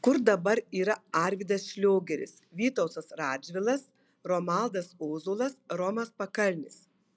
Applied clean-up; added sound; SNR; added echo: none; none; none; none.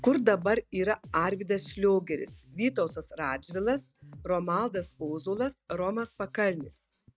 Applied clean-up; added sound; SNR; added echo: neural mask model RNNoise.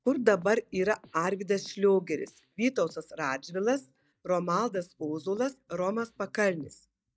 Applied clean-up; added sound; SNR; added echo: neural mask model DeepFilterNet 3.